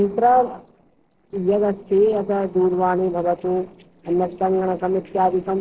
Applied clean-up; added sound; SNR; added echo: neural separator model SepFormer DNS4.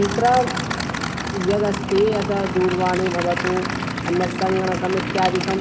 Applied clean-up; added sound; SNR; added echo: none; Idling / Aircraft; 4 dB; reverberation time 0.3 s.